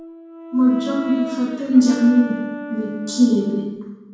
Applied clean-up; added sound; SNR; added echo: none; Brass instrument; 13 dB; reverberation time 1.1 s.